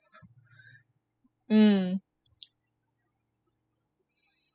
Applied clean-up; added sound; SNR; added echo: classical method spectral subtraction.